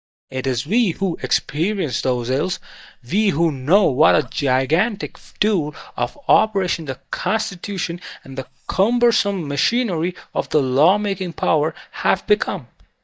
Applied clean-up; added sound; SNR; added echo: neural mask model DeepFilterNet 3.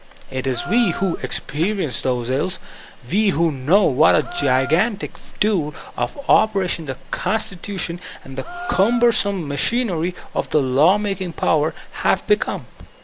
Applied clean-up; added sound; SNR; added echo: none; Gasp; 15 dB; none.